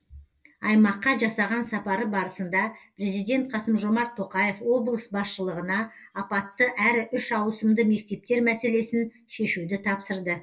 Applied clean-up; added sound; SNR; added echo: none; none; none; reverberation time 0.1 s.